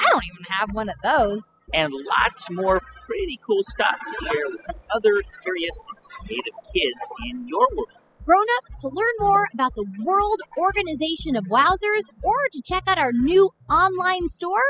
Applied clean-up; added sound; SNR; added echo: classical method spectral subtraction.